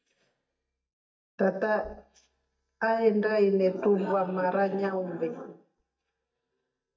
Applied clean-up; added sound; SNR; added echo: neural mask model DeepFilterNet 3.